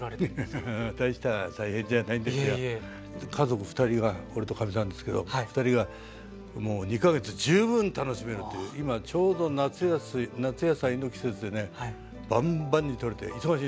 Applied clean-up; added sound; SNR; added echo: none; none; none; none.